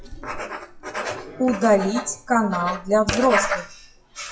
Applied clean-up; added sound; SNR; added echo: classical method WPE with log-MMSE.